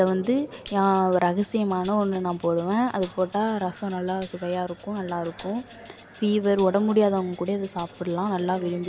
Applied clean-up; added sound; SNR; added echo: none; Tambourine; 10 dB; none.